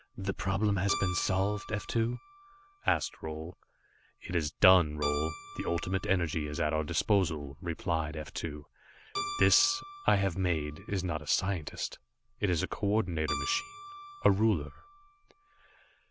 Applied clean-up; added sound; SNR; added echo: none; Keyboard (musical); 14 dB; none.